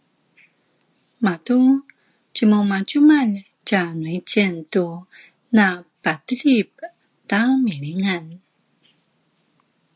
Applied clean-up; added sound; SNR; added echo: none; none; none; none.